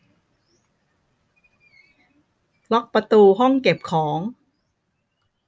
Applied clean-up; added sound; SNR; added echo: none; none; none; none.